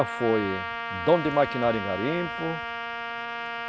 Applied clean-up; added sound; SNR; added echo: none; Trumpet; 5 dB; none.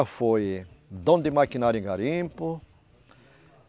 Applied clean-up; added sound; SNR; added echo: none; none; none; none.